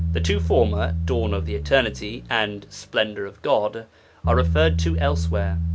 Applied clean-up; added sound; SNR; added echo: none; Bass guitar; 0 dB; none.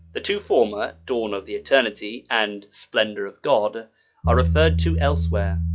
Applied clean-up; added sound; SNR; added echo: classical method log-MMSE.